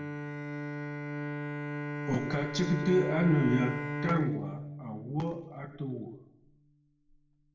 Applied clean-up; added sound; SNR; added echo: none; Bowed string instrument; 5 dB; reverberation time 0.8 s.